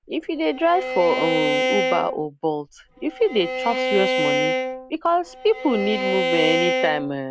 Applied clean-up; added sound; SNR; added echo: none; Bowed string instrument; 1 dB; none.